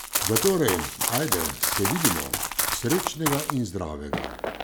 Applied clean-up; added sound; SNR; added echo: none; Run; 0 dB; none.